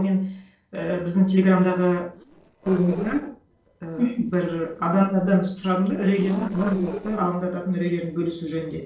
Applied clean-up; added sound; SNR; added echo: neural separator model SepFormer DNS4.